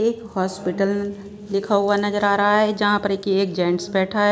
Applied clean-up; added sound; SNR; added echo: none; none; none; none.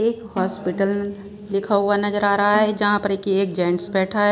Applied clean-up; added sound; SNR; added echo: none; Snare drum; 18 dB; none.